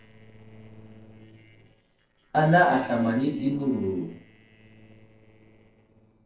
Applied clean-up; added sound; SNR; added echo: neural separator model SepFormer DNS4.